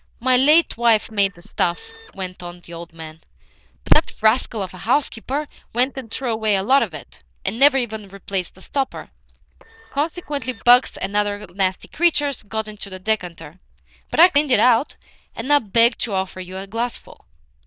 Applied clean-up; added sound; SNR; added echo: neural diffusion model UNIVERSE++.